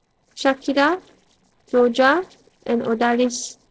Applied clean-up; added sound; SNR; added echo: neural separator model SepFormer DNS4.